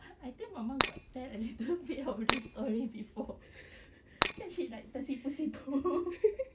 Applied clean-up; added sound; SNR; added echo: none; Shatter; -5 dB; none.